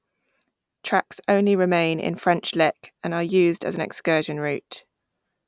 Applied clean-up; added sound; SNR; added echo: none; none; none; none.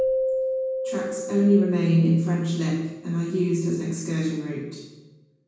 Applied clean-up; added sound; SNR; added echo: none; Keyboard (musical); 7 dB; reverberation time 1.1 s.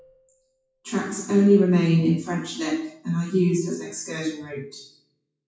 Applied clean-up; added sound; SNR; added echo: classical method WPE with log-MMSE.